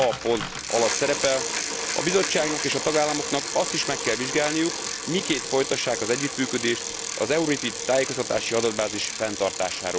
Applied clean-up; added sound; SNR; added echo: none; Bicycle; 4 dB; none.